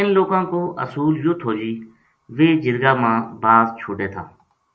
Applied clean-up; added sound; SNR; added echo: none; none; none; none.